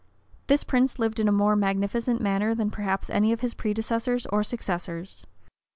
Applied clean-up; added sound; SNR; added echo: none; none; none; none.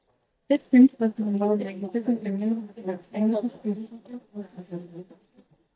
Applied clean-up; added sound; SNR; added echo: neural mask model DeepFilterNet 3.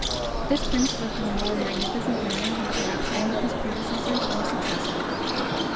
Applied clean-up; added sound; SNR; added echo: none; Bird; -3 dB; reverberation time 1.7 s.